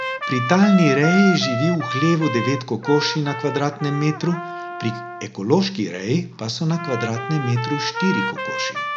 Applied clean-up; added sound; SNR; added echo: none; Trumpet; 7 dB; none.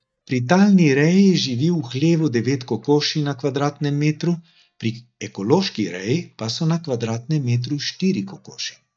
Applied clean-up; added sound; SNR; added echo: neural mask model DeepFilterNet 3.